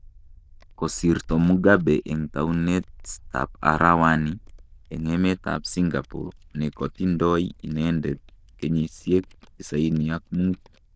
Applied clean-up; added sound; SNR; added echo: neural diffusion model UNIVERSE++.